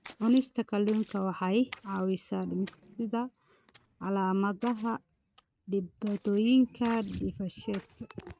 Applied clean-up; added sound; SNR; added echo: neural mask model RNNoise.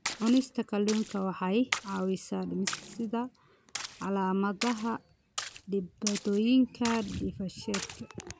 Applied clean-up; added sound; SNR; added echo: none; Splash, splatter; 8 dB; none.